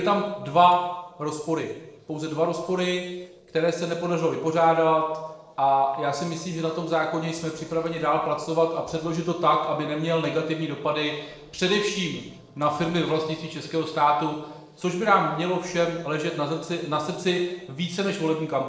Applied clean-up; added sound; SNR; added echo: neural separator model SepFormer DNS4.